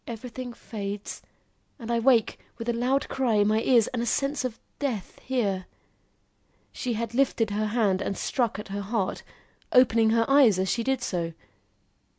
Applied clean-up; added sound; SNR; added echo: none; none; none; none.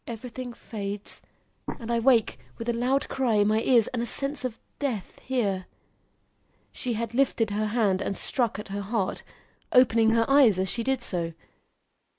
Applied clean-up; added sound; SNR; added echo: neural mask model Resemble Enhance denoiser.